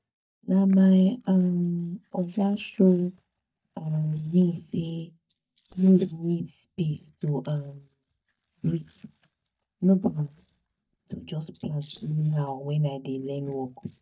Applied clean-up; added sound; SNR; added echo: neural mask model DeepFilterNet 3.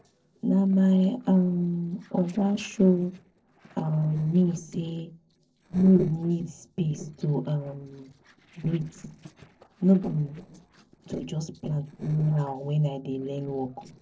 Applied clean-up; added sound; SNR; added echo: neural separator model SepFormer DNS4.